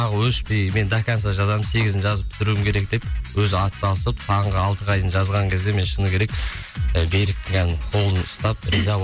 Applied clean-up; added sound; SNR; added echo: none; none; none; none.